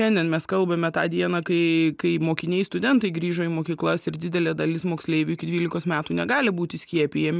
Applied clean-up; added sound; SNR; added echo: none; none; none; none.